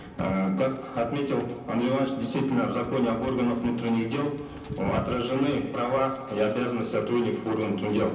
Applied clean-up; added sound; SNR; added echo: none; Wind / Boat, Water vehicle; 16 dB; reverberation time 0.6 s.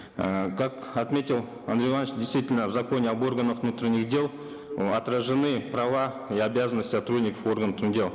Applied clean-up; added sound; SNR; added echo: none; none; none; none.